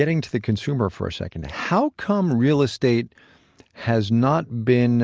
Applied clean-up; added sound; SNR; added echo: none; none; none; none.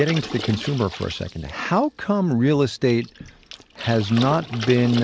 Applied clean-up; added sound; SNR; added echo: none; Water / Splash, splatter; 14 dB; none.